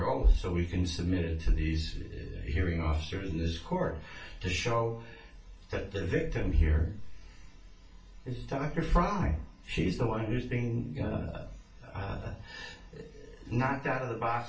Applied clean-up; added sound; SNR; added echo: none; none; none; reverberation time 0.3 s.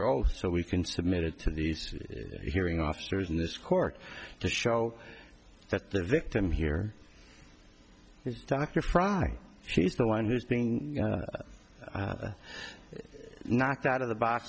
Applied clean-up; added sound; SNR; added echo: none; none; none; none.